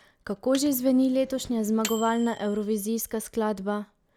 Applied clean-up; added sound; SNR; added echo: none; Microwave oven; 17 dB; none.